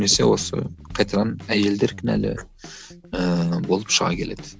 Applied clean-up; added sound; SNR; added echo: none; none; none; none.